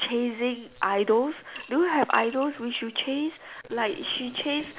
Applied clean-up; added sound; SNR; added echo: none; Coin (dropping) / Glass; 17 dB; none.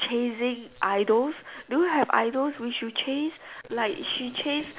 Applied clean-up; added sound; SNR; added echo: none; none; none; none.